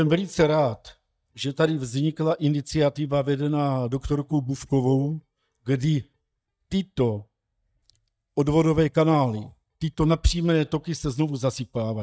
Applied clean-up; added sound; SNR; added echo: neural mask model DeepFilterNet 3.